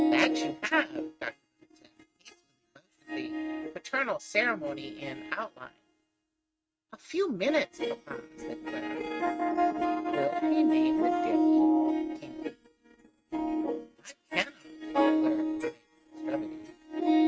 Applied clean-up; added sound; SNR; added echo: neural mask model RNNoise.